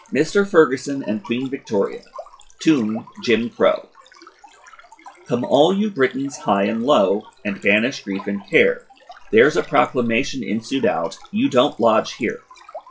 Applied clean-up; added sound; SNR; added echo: classical method log-MMSE.